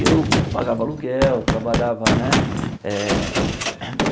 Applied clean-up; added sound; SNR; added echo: none; Gunshot, gunfire; -2 dB; none.